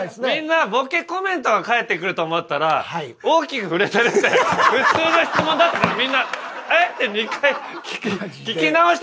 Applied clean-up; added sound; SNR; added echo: none; none; none; none.